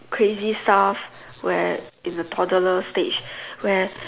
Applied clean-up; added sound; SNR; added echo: none; none; none; none.